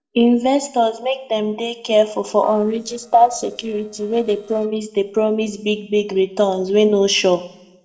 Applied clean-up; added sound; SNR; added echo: neural separator model SepFormer DNS4.